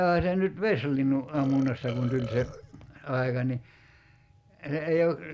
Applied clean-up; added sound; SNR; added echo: none; Burping, eructation; 14 dB; none.